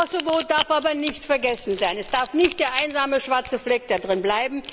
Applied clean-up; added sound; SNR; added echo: neural mask model Resemble Enhance denoiser.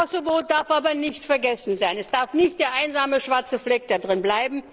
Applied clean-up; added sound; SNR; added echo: neural separator model SepFormer DNS4.